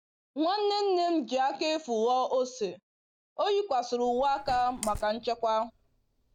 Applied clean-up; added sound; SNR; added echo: neural mask model DeepFilterNet 3.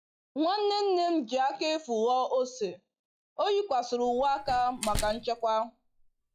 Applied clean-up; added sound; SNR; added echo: classical method log-MMSE.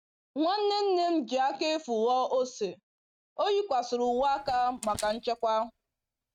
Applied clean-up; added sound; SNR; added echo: neural mask model RNNoise.